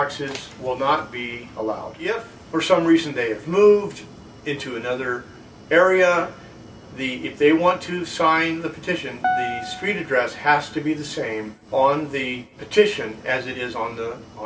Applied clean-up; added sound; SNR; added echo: none; Piano; 6 dB; reverberation time 2.1 s.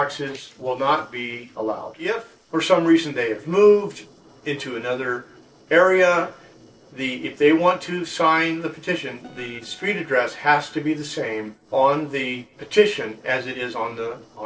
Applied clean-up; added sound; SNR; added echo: neural separator model SepFormer DNS4.